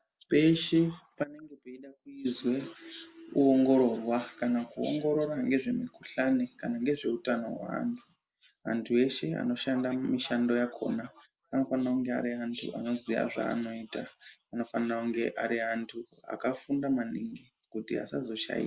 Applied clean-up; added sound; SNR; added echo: none; none; none; none.